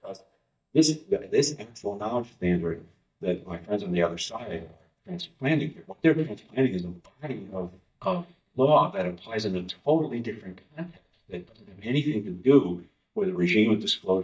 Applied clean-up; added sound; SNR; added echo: neural mask model DeepFilterNet 3.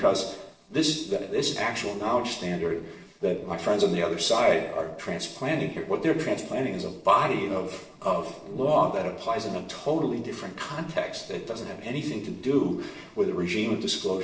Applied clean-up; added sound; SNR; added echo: neural separator model SepFormer DNS4.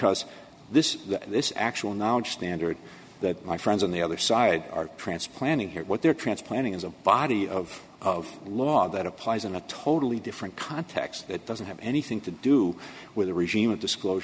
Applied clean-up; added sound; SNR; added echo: none; none; none; none.